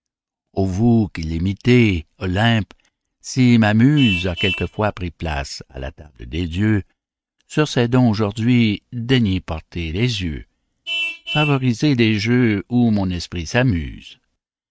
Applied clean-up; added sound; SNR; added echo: neural mask model RNNoise.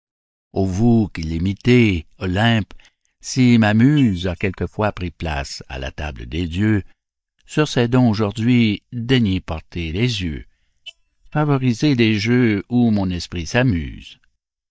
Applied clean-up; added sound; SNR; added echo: neural mask model DeepFilterNet 3.